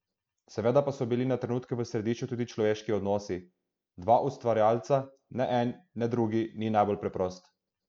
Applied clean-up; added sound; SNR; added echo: none; none; none; none.